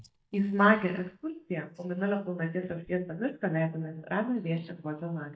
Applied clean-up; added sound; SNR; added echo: neural mask model DeepFilterNet 3.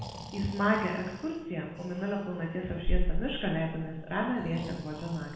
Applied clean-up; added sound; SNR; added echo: none; Breathing; 2 dB; reverberation time 1.0 s.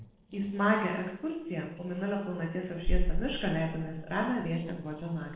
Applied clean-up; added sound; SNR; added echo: neural separator model SepFormer DNS4.